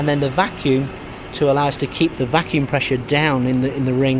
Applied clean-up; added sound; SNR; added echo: none; none; none; none.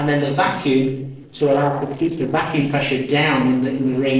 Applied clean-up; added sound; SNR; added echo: neural separator model SepFormer DNS4.